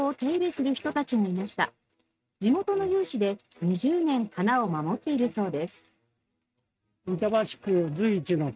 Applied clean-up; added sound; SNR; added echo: neural mask model RNNoise.